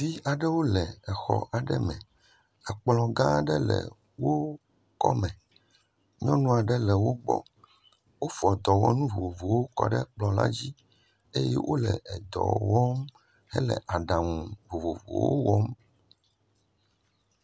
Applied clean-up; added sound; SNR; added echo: none; none; none; none.